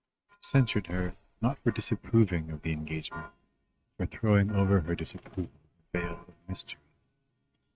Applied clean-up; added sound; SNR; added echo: neural mask model RNNoise.